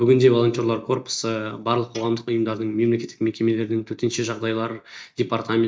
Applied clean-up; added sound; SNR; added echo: neural mask model DeepFilterNet 3.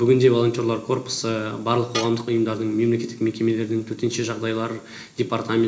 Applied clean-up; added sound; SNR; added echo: none; Tools; 18 dB; reverberation time 0.4 s.